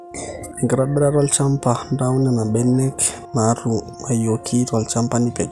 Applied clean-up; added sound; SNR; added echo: none; Brass instrument; 20 dB; none.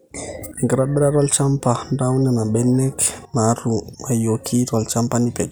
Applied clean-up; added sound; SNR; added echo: none; none; none; none.